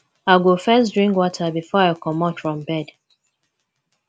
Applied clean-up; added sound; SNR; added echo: none; none; none; none.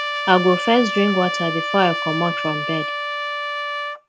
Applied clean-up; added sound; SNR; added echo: none; Trumpet; 4 dB; none.